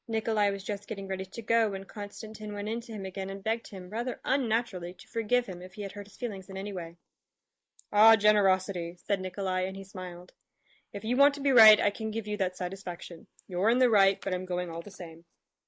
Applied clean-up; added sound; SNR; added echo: neural mask model Resemble Enhance denoiser.